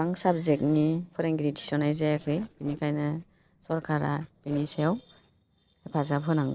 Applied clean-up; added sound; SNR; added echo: neural separator model SepFormer DNS4.